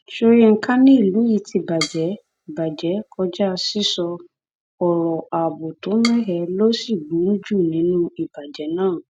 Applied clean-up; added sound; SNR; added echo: neural mask model RNNoise.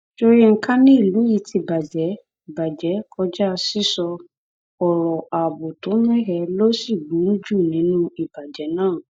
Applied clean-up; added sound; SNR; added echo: neural mask model DeepFilterNet 3.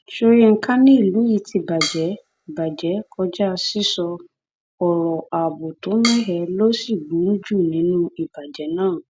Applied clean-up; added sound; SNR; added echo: none; Drum kit; 12 dB; none.